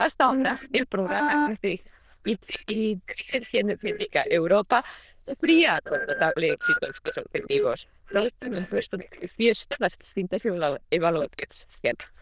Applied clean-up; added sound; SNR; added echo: neural diffusion model UNIVERSE++.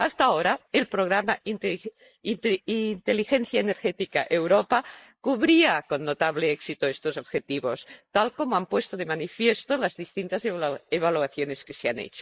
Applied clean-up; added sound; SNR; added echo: neural mask model Resemble Enhance denoiser.